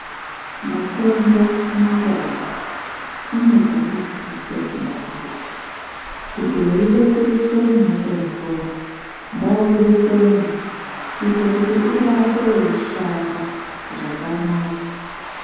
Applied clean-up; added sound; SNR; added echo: none; Traffic noise, roadway noise; 12 dB; reverberation time 1.2 s.